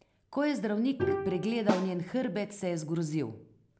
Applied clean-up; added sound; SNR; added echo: none; Bowed string instrument + Snare drum; 4 dB; none.